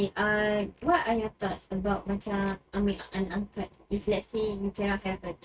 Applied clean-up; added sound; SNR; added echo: neural mask model RNNoise.